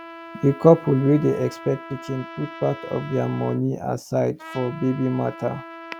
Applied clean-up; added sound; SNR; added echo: none; Trumpet; 16 dB; none.